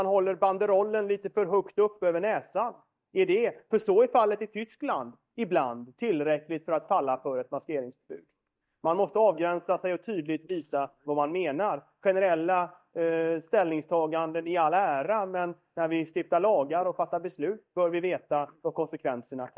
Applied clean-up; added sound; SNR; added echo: neural mask model DeepFilterNet 3.